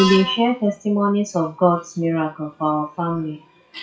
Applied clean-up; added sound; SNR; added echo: classical method WPE with log-MMSE.